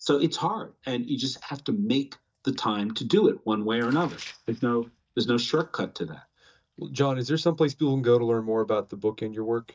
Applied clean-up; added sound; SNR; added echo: neural mask model DeepFilterNet 3.